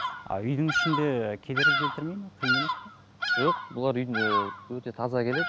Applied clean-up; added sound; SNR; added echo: none; Bird vocalization, bird call, bird song; 0 dB; none.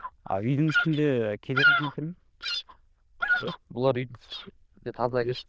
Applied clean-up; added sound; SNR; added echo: neural diffusion model UNIVERSE++.